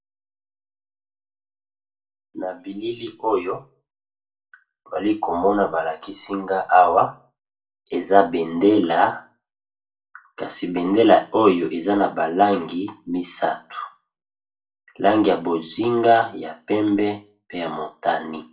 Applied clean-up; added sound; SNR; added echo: none; none; none; reverberation time 0.3 s.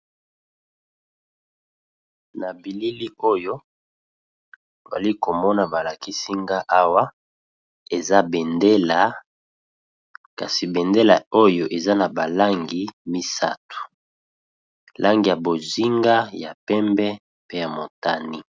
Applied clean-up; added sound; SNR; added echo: none; none; none; none.